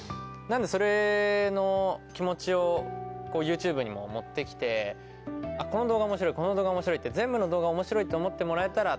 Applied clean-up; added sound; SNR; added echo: none; none; none; none.